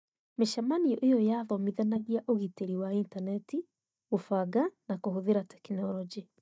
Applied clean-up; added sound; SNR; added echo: neural mask model DeepFilterNet 3.